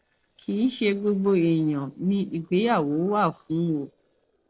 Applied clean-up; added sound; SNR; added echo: neural separator model SepFormer DNS4.